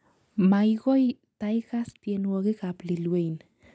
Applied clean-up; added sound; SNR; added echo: none; none; none; none.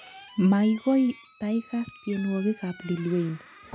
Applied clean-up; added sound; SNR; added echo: none; Squeak / Slam; 19 dB; none.